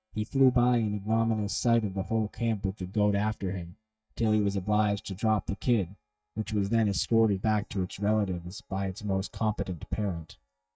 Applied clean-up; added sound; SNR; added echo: neural mask model DeepFilterNet 3.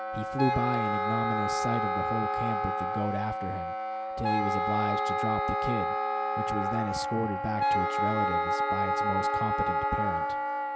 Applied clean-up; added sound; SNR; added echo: none; Wind instrument, woodwind instrument + Wind instrument, woodwind instrument; -5 dB; none.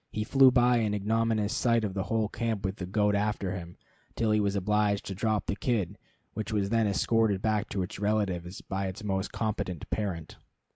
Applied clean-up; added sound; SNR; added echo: none; none; none; none.